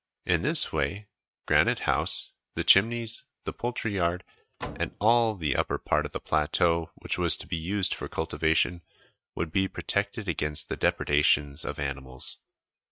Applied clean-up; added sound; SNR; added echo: neural mask model RNNoise.